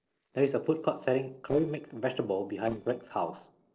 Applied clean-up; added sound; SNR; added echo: neural separator model SepFormer DNS4.